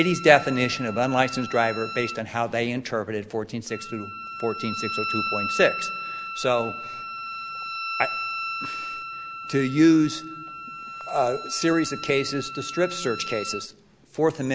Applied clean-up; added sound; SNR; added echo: none; Wind instrument, woodwind instrument; 8 dB; none.